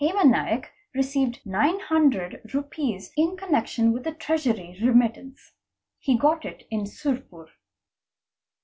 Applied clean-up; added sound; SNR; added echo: none; none; none; none.